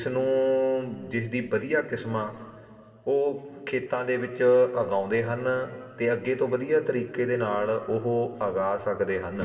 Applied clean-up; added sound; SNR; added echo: none; none; none; reverberation time 2.5 s.